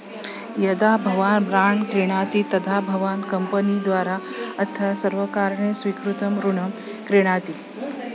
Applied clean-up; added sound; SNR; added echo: none; Wind instrument, woodwind instrument; 16 dB; none.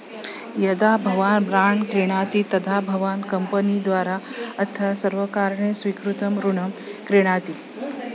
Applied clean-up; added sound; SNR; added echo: none; none; none; none.